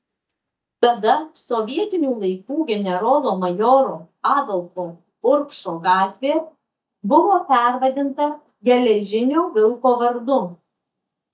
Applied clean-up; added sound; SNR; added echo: neural mask model DeepFilterNet 3.